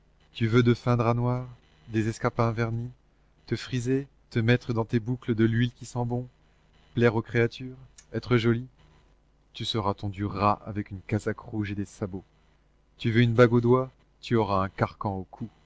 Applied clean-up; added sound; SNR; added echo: none; none; none; none.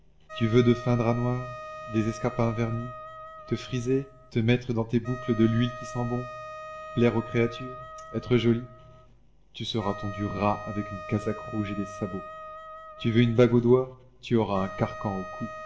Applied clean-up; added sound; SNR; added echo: none; Wind instrument, woodwind instrument; 14 dB; reverberation time 0.5 s.